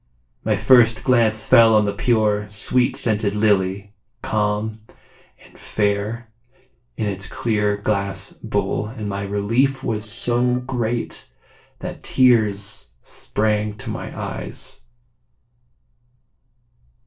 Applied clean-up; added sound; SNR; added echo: neural separator model SepFormer DNS4.